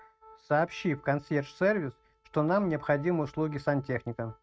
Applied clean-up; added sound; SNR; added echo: neural mask model RNNoise.